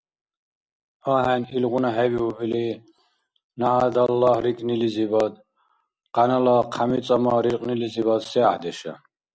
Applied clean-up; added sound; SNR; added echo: none; none; none; none.